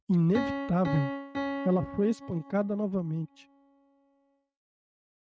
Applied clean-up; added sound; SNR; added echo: neural mask model RNNoise.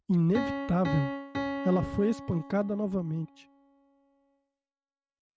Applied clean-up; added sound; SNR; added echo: none; Piano; 8 dB; none.